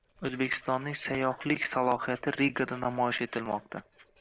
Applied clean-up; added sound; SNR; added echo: neural separator model SepFormer DNS4.